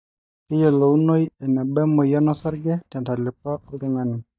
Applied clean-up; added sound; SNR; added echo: neural mask model DeepFilterNet 3.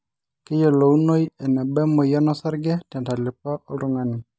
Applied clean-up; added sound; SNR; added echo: none; none; none; none.